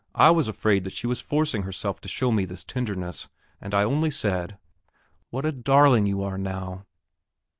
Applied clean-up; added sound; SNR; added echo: none; none; none; none.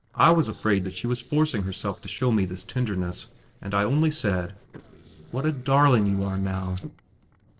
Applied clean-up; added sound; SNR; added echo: neural separator model SepFormer DNS4.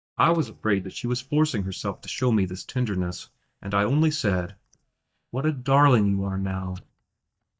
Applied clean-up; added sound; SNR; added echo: neural mask model DeepFilterNet 3.